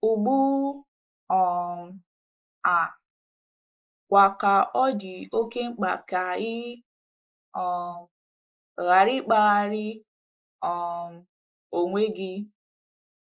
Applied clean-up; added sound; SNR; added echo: neural mask model Resemble Enhance denoiser.